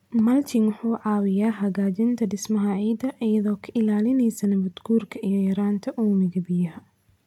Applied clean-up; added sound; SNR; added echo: none; none; none; none.